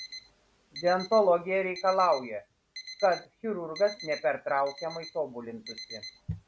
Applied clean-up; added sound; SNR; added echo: none; Alarm; 16 dB; none.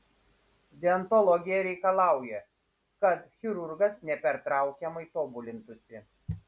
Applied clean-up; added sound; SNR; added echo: none; none; none; none.